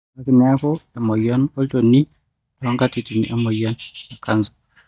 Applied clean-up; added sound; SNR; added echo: neural mask model DeepFilterNet 3.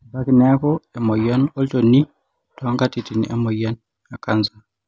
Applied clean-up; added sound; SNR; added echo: none; none; none; none.